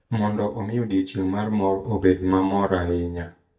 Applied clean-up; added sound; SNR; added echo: neural mask model DeepFilterNet 3.